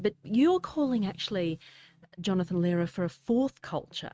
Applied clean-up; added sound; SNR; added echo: neural mask model RNNoise.